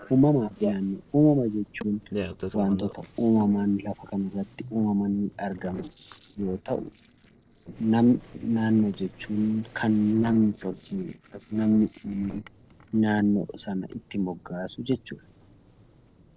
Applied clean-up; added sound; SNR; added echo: neural separator model SepFormer DNS4.